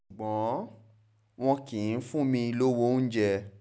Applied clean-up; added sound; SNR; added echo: none; none; none; none.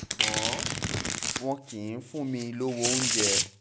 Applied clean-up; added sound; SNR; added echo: none; Domestic sounds, home sounds; -3 dB; none.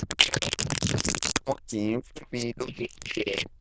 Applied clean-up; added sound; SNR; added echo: neural diffusion model UNIVERSE++.